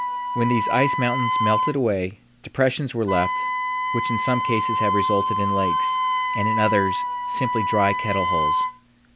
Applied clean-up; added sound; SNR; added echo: none; Wind instrument, woodwind instrument; -1 dB; none.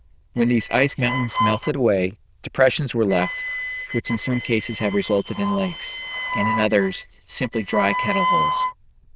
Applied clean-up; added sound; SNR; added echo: neural diffusion model UNIVERSE++.